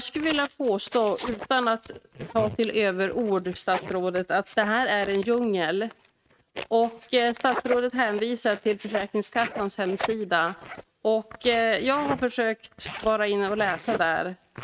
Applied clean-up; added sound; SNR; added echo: neural mask model RNNoise.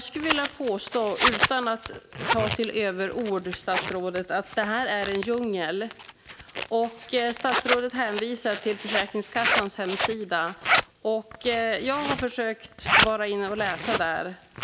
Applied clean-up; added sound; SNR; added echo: none; Zipper (clothing); 1 dB; none.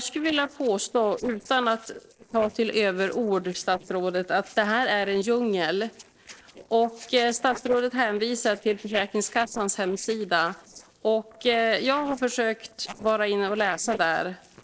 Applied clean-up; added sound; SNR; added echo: neural separator model SepFormer DNS4.